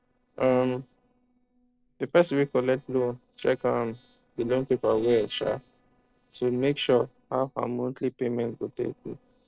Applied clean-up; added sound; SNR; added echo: neural separator model SepFormer DNS4.